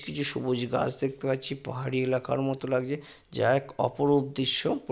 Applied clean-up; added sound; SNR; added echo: none; none; none; none.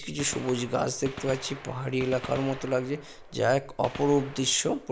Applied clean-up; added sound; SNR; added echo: none; Gunshot, gunfire; 14 dB; none.